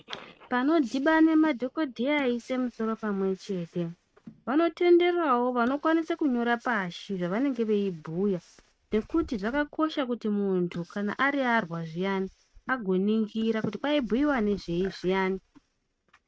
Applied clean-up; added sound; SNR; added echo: neural mask model RNNoise.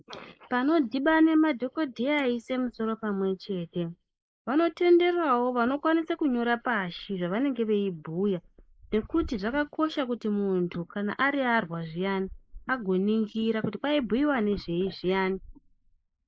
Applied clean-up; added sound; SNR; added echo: neural mask model Resemble Enhance denoiser.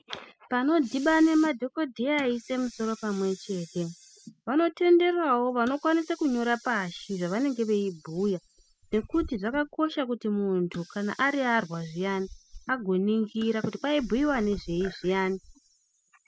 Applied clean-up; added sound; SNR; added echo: classical method spectral subtraction.